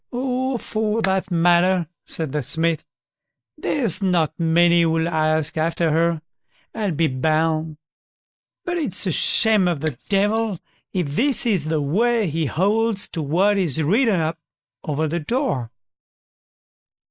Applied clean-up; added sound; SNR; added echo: neural mask model Resemble Enhance denoiser.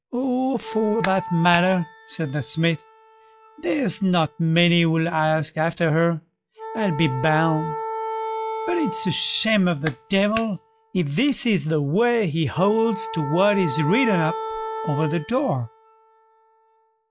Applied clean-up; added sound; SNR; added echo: classical method log-MMSE.